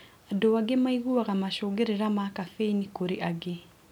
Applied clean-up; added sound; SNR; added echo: none; none; none; none.